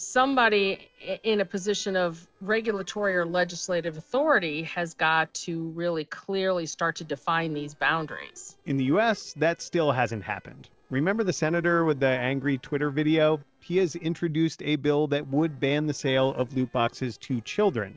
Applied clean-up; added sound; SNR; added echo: neural separator model SepFormer DNS4.